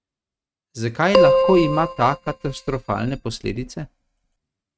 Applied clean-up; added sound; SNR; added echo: neural mask model RNNoise.